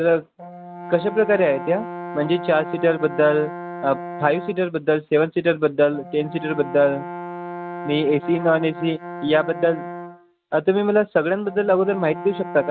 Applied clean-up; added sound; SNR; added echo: neural mask model RNNoise.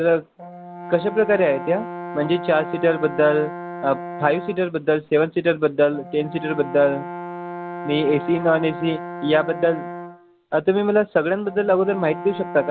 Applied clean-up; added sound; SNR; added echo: none; Brass instrument; 12 dB; none.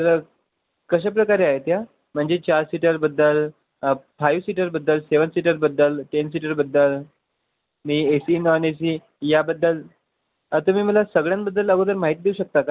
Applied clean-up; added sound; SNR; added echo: none; none; none; none.